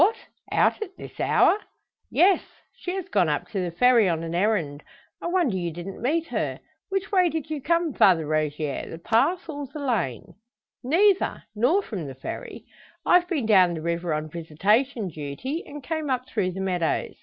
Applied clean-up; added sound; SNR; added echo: none; none; none; none.